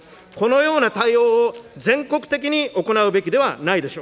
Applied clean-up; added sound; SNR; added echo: none; none; none; none.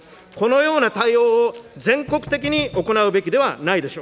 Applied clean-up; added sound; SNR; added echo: none; Knock; 18 dB; none.